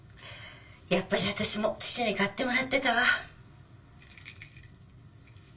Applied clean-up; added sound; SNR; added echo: none; none; none; reverberation time 0.2 s.